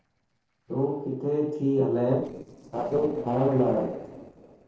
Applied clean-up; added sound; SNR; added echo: neural separator model SepFormer DNS4.